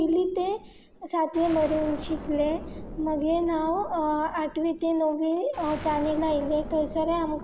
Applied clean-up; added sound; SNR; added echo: none; Explosion; 13 dB; none.